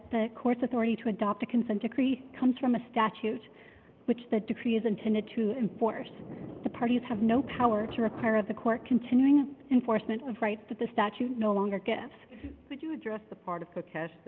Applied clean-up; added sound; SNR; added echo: none; Thunder; 20 dB; none.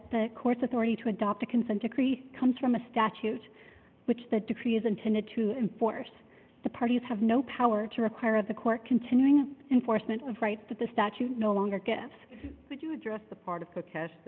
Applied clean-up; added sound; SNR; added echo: none; none; none; none.